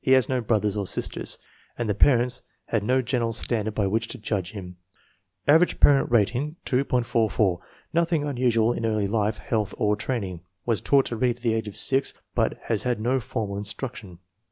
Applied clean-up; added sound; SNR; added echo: none; none; none; none.